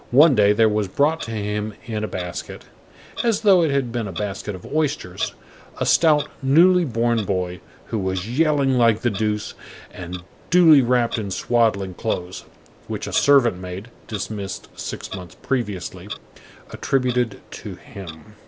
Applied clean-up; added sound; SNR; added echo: none; Clock; 18 dB; none.